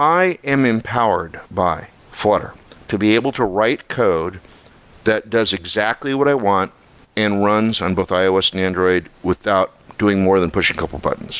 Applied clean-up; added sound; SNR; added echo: none; none; none; none.